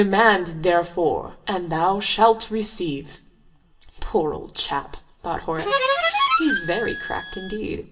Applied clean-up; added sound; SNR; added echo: none; Harmonica; -1 dB; reverberation time 0.7 s.